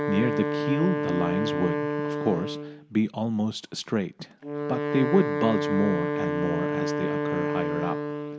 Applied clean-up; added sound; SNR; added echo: none; Wind instrument, woodwind instrument; 1 dB; none.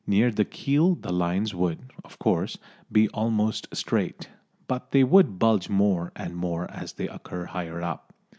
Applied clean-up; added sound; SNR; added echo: none; none; none; none.